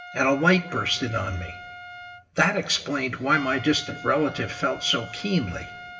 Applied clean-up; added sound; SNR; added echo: none; Trumpet; 16 dB; reverberation time 1.6 s.